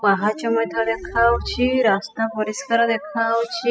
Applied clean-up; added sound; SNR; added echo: classical method spectral subtraction.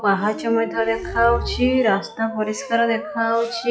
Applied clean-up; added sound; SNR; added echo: classical method log-MMSE.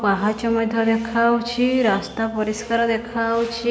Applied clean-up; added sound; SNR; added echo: none; none; none; none.